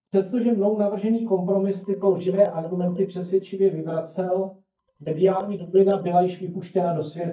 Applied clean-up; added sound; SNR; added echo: neural mask model DeepFilterNet 3.